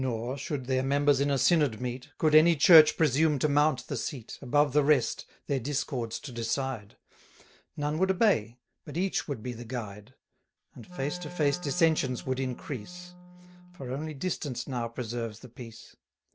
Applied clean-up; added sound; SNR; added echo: none; Wind instrument, woodwind instrument; 17 dB; none.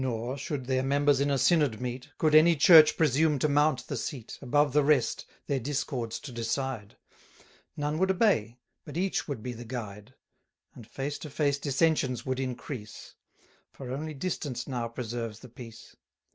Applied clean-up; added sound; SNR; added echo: none; none; none; none.